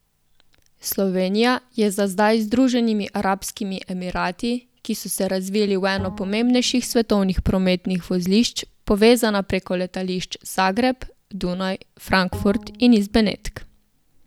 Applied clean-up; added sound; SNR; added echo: none; Bowed string instrument; 16 dB; none.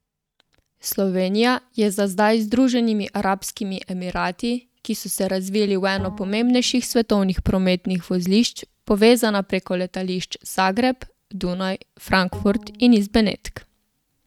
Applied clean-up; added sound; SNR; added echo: neural mask model RNNoise.